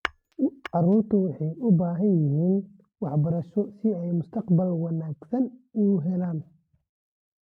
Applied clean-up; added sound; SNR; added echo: neural mask model RNNoise.